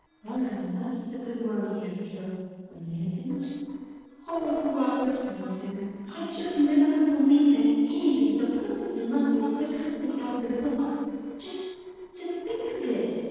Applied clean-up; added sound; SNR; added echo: neural separator model SepFormer DNS4.